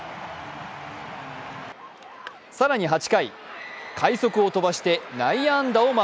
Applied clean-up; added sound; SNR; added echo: none; none; none; none.